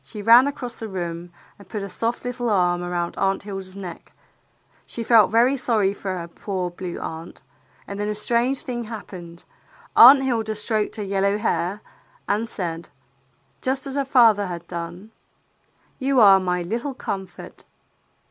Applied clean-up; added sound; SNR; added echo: none; none; none; none.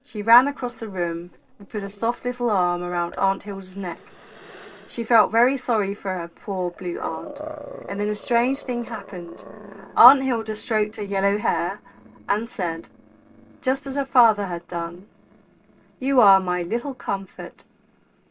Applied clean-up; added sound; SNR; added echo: neural separator model SepFormer DNS4.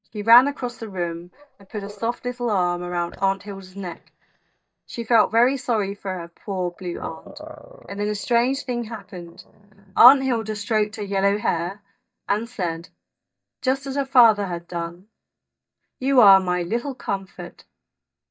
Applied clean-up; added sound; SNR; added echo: neural mask model DeepFilterNet 3.